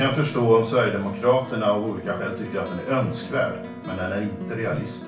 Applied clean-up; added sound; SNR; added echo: none; Plucked string instrument; 13 dB; reverberation time 0.3 s.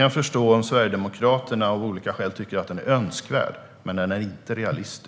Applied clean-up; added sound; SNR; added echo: none; none; none; none.